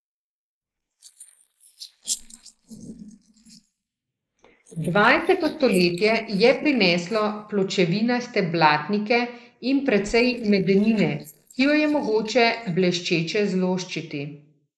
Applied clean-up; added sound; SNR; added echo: neural mask model Resemble Enhance denoiser.